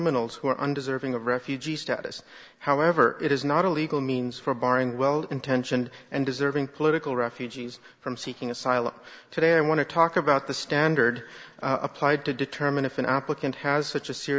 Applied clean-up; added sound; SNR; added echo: none; none; none; none.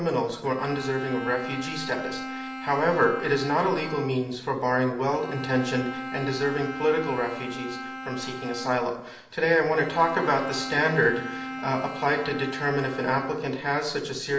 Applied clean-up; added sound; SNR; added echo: none; Bowed string instrument; 10 dB; reverberation time 0.8 s.